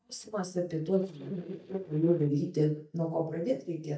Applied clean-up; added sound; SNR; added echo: neural mask model DeepFilterNet 3.